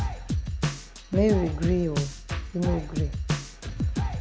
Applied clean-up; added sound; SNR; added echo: none; Drum kit; -1 dB; none.